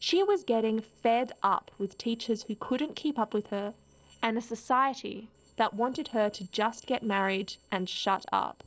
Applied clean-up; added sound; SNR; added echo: neural separator model SepFormer DNS4.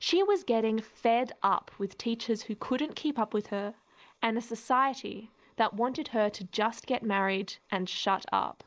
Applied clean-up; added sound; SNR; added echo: neural mask model Resemble Enhance denoiser.